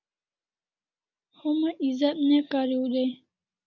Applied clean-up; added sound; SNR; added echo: none; none; none; none.